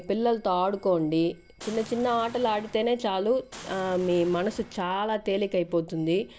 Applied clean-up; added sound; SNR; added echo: none; Boom; 19 dB; none.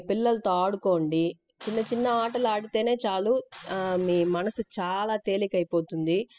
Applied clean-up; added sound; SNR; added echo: classical method spectral subtraction.